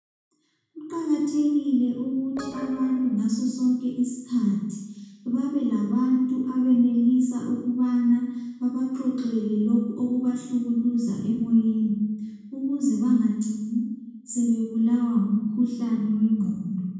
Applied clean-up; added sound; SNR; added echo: none; Organ; 14 dB; reverberation time 1.1 s.